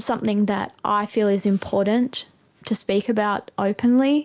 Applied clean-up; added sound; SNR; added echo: none; none; none; none.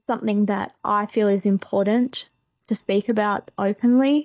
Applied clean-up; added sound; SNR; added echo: neural mask model DeepFilterNet 3.